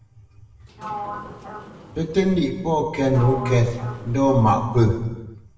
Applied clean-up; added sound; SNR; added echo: none; Sliding door; 14 dB; reverberation time 1.0 s.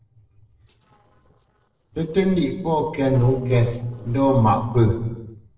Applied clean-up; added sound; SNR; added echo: neural separator model SepFormer DNS4.